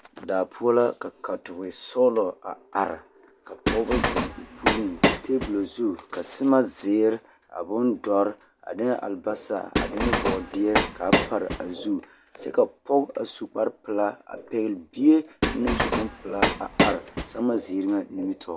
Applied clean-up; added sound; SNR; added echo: none; Train; -1 dB; none.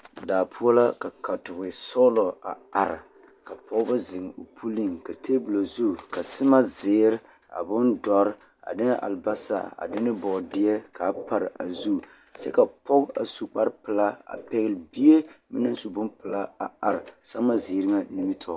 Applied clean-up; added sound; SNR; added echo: none; none; none; none.